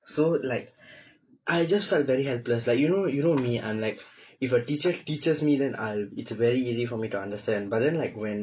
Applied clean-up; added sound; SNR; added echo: neural mask model Resemble Enhance denoiser.